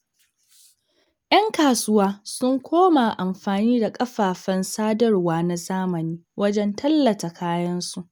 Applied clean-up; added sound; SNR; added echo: none; none; none; none.